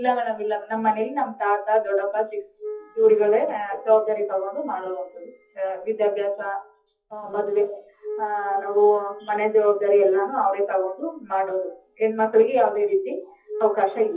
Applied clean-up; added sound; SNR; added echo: classical method WPE with log-MMSE.